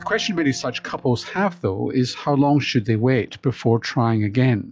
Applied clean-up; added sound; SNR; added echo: classical method log-MMSE.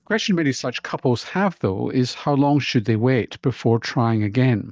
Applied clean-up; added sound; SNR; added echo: neural mask model DeepFilterNet 3.